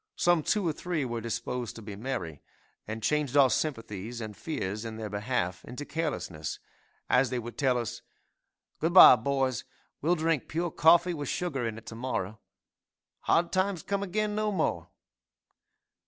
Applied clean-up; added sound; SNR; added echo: none; none; none; none.